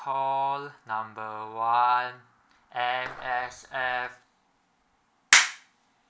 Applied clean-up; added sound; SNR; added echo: none; Clapping; 18 dB; none.